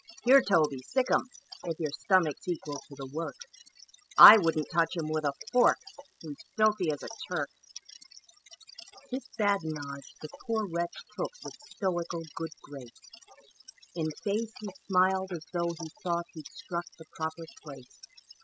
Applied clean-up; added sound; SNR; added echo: classical method spectral subtraction.